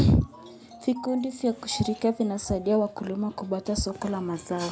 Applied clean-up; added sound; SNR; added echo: none; none; none; none.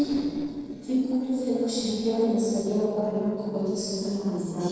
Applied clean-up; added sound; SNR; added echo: neural separator model SepFormer DNS4.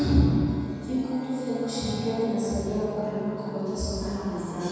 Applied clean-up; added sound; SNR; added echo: none; Bowed string instrument; 17 dB; reverberation time 2.1 s.